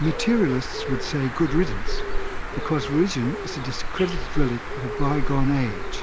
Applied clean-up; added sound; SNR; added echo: none; Bird; 1 dB; none.